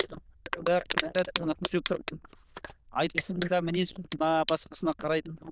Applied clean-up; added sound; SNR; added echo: neural diffusion model UNIVERSE++.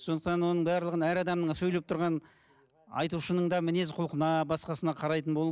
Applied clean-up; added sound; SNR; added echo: none; none; none; none.